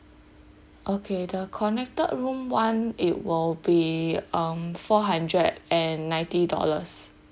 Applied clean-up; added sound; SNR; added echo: none; none; none; none.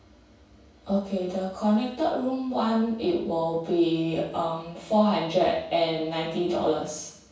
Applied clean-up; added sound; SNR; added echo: none; none; none; reverberation time 0.7 s.